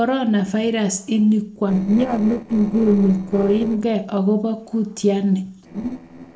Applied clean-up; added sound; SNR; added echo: neural separator model SepFormer DNS4.